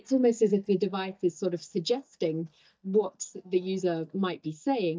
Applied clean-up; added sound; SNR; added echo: neural mask model DeepFilterNet 3.